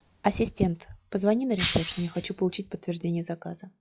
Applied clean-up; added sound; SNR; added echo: classical method log-MMSE.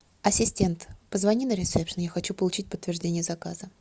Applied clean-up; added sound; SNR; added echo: none; none; none; none.